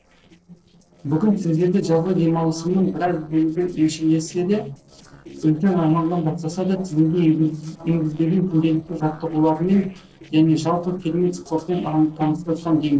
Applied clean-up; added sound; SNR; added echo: neural separator model SepFormer DNS4.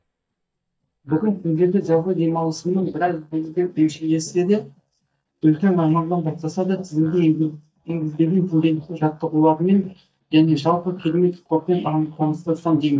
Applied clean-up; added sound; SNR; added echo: neural mask model DeepFilterNet 3.